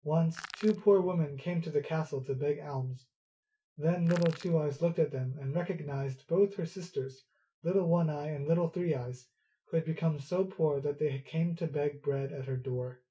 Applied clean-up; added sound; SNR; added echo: none; Crushing; 16 dB; reverberation time 0.2 s.